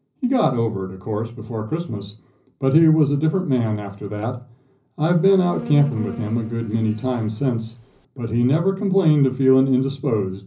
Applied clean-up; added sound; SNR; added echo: none; Insect; 16 dB; reverberation time 0.5 s.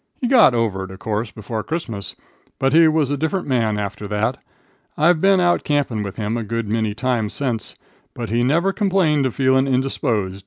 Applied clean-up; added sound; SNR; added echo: none; none; none; none.